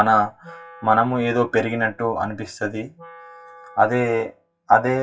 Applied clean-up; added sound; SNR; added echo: classical method WPE with log-MMSE.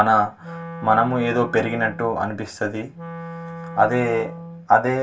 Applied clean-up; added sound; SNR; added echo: none; Wind instrument, woodwind instrument; 14 dB; reverberation time 0.2 s.